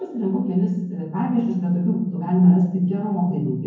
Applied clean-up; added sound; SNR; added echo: none; none; none; reverberation time 0.9 s.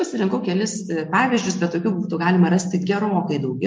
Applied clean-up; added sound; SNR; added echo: none; none; none; none.